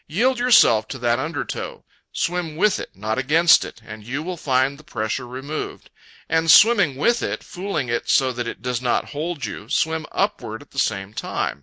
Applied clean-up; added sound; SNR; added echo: none; none; none; none.